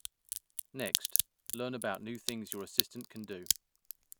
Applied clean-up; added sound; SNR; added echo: none; Crack; -5 dB; none.